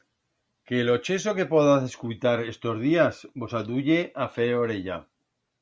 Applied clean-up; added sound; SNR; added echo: none; none; none; none.